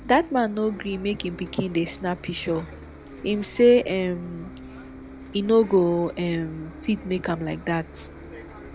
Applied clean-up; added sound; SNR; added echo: none; Bus; 16 dB; none.